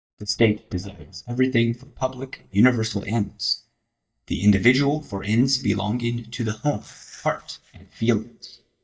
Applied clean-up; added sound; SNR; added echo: neural mask model DeepFilterNet 3.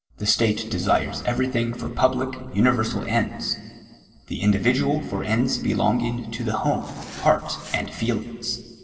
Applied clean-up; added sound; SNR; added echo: neural separator model SepFormer DNS4.